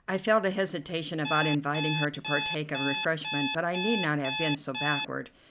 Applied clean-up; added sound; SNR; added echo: none; Alarm; 4 dB; none.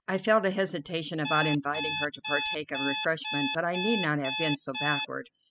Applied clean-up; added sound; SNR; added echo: classical method spectral subtraction.